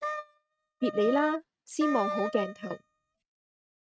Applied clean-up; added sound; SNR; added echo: neural mask model RNNoise.